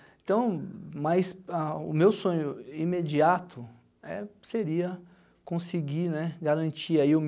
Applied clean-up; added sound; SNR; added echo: none; none; none; none.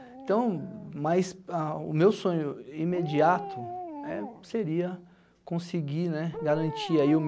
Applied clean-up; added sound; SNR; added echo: none; Dog; 13 dB; none.